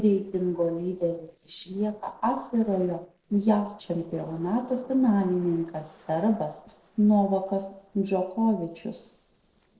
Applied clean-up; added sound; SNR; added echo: neural separator model SepFormer DNS4.